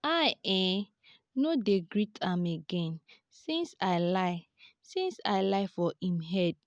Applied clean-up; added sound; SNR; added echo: none; none; none; none.